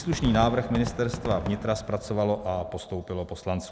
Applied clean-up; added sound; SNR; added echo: none; Fireworks; 9 dB; none.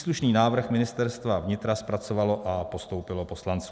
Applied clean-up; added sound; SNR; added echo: none; none; none; none.